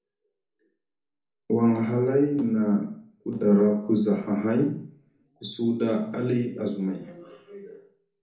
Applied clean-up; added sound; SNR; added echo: none; none; none; reverberation time 0.8 s.